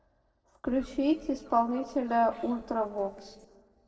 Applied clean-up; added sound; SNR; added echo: neural separator model SepFormer DNS4.